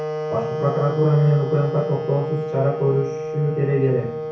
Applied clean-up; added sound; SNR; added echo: none; Wind instrument, woodwind instrument; 6 dB; reverberation time 0.6 s.